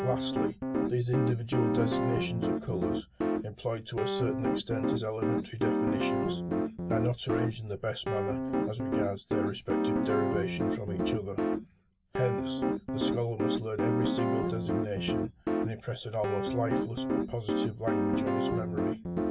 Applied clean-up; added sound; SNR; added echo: none; Piano; -4 dB; none.